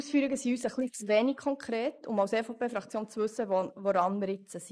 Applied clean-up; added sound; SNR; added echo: neural mask model Resemble Enhance denoiser.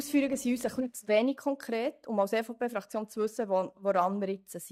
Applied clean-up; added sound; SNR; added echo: neural mask model DeepFilterNet 3.